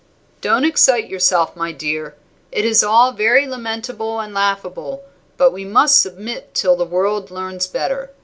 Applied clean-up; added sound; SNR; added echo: none; none; none; none.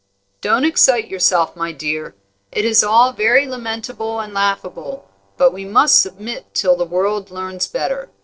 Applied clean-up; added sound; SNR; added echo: neural separator model SepFormer DNS4.